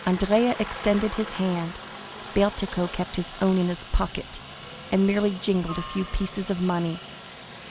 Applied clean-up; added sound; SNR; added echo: none; Aircraft; 13 dB; none.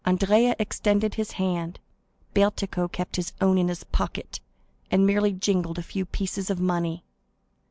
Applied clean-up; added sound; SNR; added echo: none; none; none; none.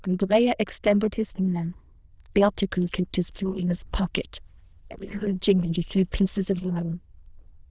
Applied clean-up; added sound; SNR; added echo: neural diffusion model UNIVERSE++.